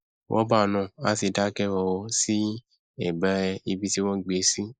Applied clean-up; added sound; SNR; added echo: neural mask model Resemble Enhance denoiser.